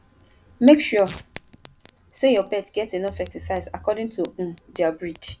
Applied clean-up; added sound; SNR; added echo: none; Tearing + Fire; 19 dB; none.